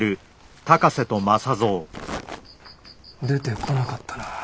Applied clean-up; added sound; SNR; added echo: none; Crumpling, crinkling; 17 dB; none.